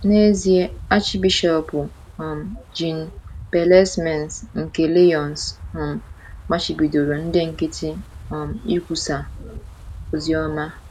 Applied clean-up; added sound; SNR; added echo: none; Wind; 16 dB; none.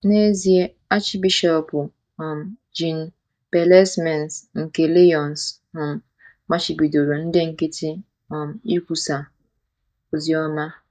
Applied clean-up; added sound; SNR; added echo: neural mask model DeepFilterNet 3.